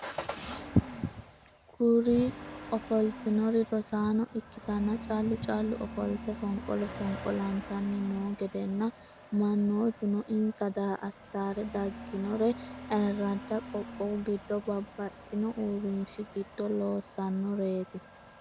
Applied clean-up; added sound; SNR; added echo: none; Engine starting / Accelerating, revving, vroom / Motor vehicle (road); 13 dB; none.